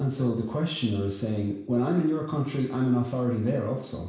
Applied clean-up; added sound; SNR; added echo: none; none; none; reverberation time 0.7 s.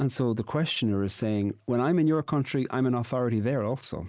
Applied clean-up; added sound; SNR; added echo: none; none; none; none.